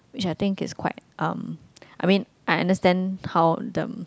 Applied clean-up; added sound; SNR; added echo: none; none; none; none.